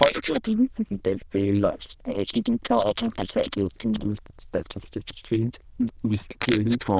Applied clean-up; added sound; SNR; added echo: neural diffusion model UNIVERSE++.